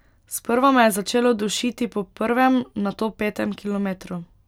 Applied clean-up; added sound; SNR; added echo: none; none; none; none.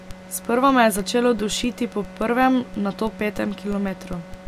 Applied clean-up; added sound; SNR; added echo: none; Crackle + Bowed string instrument; 15 dB; none.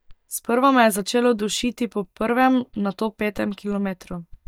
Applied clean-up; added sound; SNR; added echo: neural mask model DeepFilterNet 3.